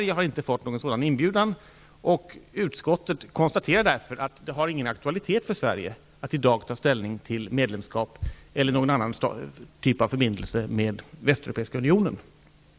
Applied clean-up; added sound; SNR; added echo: none; none; none; none.